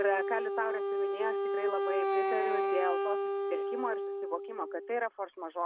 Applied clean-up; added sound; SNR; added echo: none; Wind instrument, woodwind instrument; -3 dB; none.